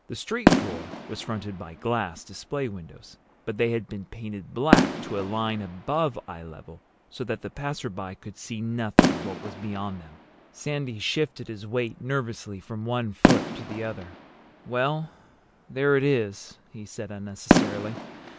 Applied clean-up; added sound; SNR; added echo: none; Fireworks; -1 dB; none.